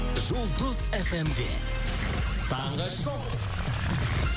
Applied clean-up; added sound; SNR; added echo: none; Clock; 20 dB; none.